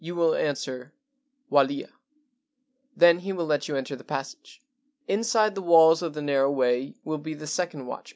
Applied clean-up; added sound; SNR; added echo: none; none; none; none.